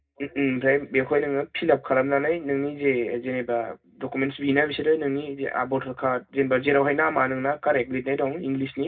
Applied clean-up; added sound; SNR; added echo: none; none; none; reverberation time 0.4 s.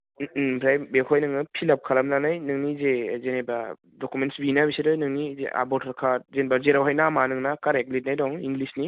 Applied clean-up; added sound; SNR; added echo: none; none; none; none.